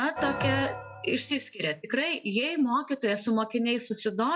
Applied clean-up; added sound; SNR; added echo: classical method log-MMSE.